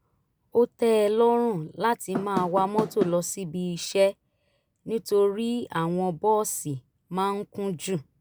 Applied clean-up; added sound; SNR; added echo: none; Knock / Wood; 6 dB; none.